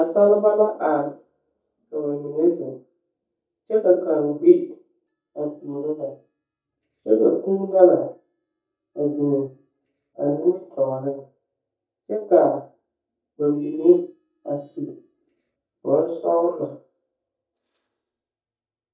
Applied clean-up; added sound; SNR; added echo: neural mask model DeepFilterNet 3.